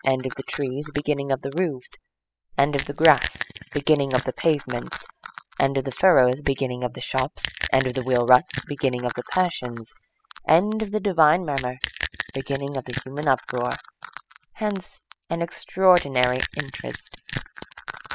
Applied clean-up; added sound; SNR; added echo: classical method spectral subtraction.